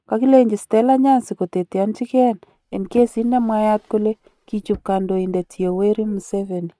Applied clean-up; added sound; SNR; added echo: neural mask model RNNoise.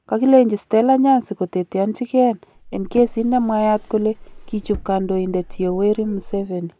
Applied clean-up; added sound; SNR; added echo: none; Drawer open or close; 16 dB; none.